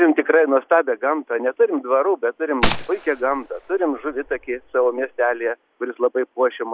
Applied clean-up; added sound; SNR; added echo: none; Gunshot, gunfire; 7 dB; none.